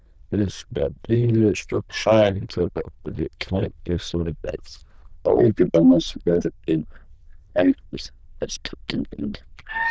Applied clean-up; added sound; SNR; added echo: neural diffusion model UNIVERSE++.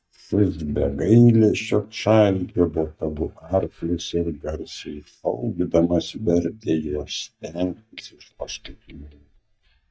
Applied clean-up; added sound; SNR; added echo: neural mask model DeepFilterNet 3.